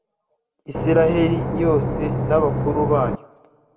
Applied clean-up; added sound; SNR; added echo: none; Engine / Boat, Water vehicle; 1 dB; reverberation time 1.0 s.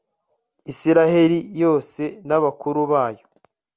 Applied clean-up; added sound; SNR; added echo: none; none; none; none.